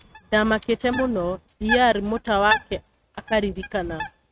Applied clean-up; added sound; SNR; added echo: neural mask model RNNoise.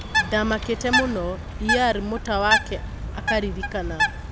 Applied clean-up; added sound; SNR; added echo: none; Bird; 0 dB; none.